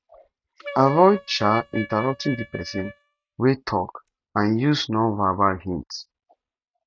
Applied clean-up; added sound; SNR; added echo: neural mask model RNNoise.